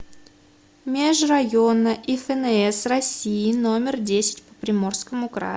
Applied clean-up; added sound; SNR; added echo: none; none; none; none.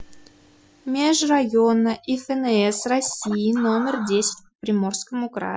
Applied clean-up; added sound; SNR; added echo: classical method Wiener filter.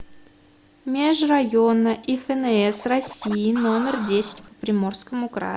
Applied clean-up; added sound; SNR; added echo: none; Scratching (performance technique); 14 dB; none.